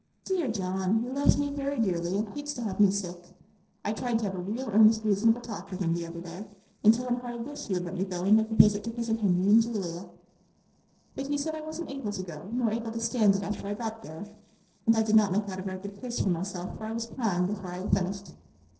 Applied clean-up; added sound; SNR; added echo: neural separator model SepFormer DNS4.